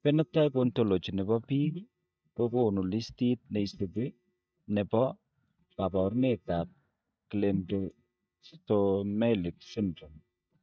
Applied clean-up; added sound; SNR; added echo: neural mask model DeepFilterNet 3.